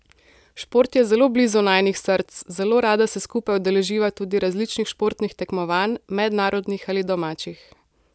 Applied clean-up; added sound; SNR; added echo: none; none; none; none.